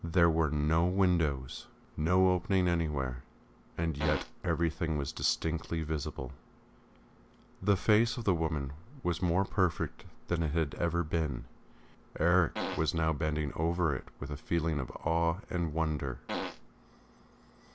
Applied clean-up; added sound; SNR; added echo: none; Fart; 6 dB; none.